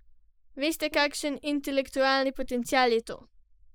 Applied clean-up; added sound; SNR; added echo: neural mask model Resemble Enhance denoiser.